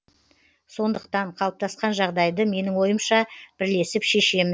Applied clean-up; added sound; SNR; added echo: none; none; none; none.